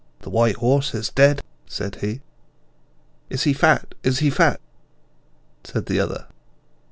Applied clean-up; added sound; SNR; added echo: none; none; none; none.